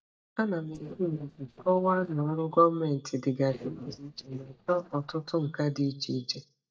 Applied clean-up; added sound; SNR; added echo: neural mask model DeepFilterNet 3.